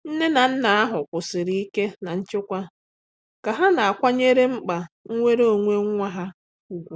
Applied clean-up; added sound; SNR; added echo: none; none; none; none.